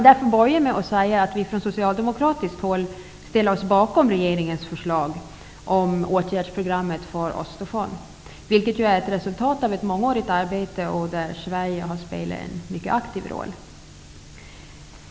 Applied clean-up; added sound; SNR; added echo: none; none; none; none.